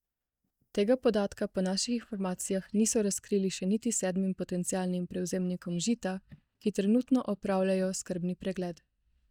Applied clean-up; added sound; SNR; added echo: neural mask model DeepFilterNet 3.